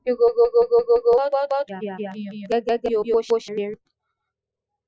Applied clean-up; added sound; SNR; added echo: classical method Wiener filter.